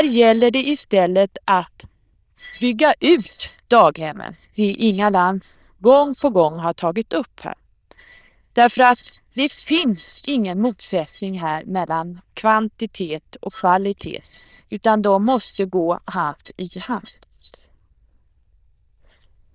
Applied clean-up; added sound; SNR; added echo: neural diffusion model UNIVERSE++.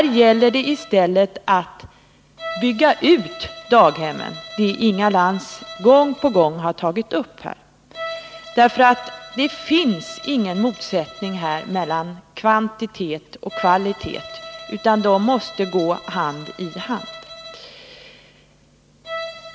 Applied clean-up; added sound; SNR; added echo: none; Bowed string instrument; 17 dB; none.